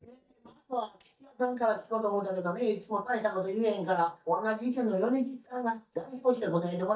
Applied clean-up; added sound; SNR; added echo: neural mask model DeepFilterNet 3.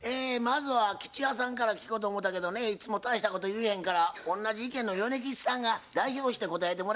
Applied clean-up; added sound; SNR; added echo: none; none; none; none.